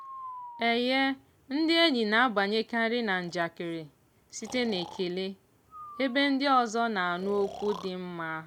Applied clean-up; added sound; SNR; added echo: none; Breathing; 19 dB; none.